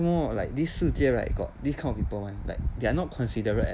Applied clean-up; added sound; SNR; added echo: none; none; none; none.